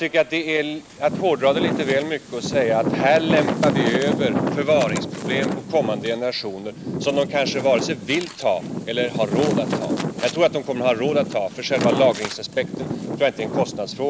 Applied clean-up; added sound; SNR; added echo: none; Wind; 4 dB; none.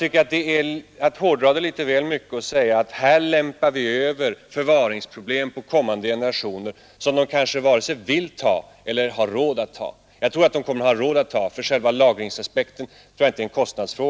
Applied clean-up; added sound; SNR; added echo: none; none; none; none.